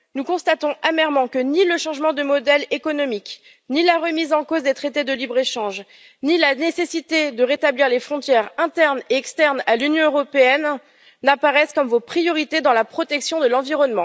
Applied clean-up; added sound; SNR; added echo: none; none; none; none.